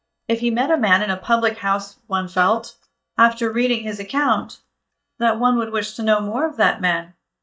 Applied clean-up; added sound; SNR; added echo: neural mask model DeepFilterNet 3.